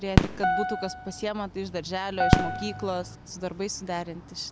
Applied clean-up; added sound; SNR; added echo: none; Fireworks + Piano; -4 dB; none.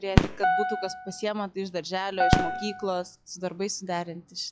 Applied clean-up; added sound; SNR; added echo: classical method log-MMSE.